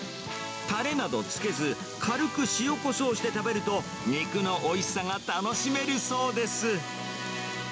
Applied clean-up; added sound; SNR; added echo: none; none; none; none.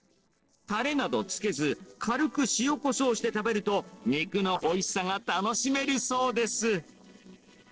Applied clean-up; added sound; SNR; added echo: neural separator model SepFormer DNS4.